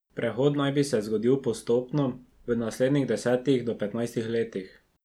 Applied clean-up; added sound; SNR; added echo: none; none; none; none.